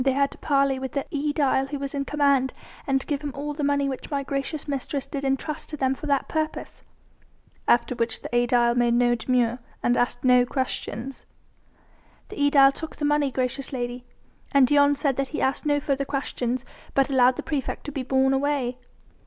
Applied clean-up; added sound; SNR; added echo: none; none; none; none.